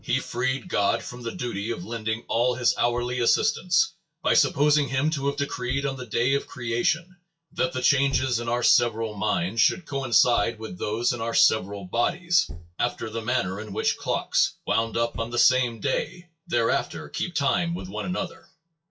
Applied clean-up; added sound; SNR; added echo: classical method WPE with log-MMSE.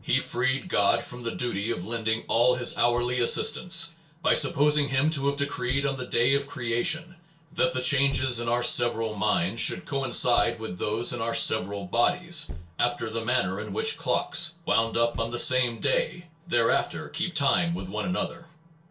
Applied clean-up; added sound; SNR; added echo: none; Thump, thud; 20 dB; reverberation time 0.2 s.